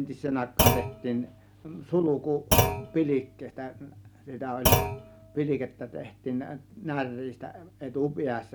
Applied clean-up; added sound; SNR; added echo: none; Thump, thud; -2 dB; none.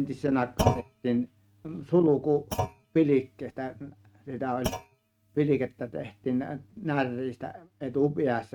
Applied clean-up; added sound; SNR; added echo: neural mask model RNNoise.